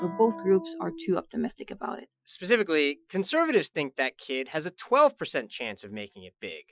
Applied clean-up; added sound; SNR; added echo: classical method Wiener filter.